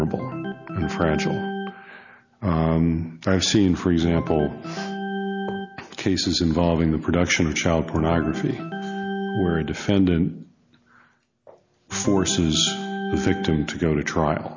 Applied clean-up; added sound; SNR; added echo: none; Organ; 9 dB; none.